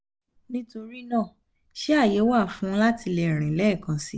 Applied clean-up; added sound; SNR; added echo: none; none; none; none.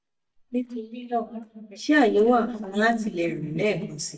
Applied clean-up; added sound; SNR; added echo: neural mask model DeepFilterNet 3.